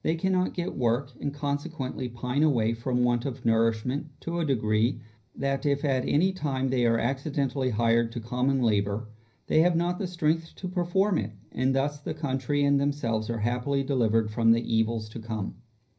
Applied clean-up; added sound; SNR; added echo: none; none; none; reverberation time 0.5 s.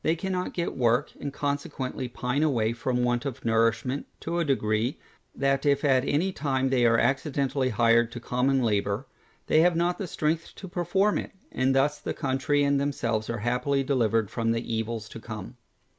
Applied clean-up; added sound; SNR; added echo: none; none; none; none.